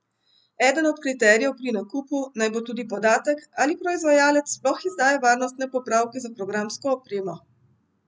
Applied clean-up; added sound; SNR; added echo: none; none; none; none.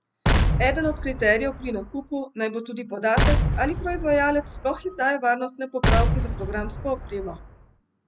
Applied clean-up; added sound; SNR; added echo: none; Explosion; -1 dB; none.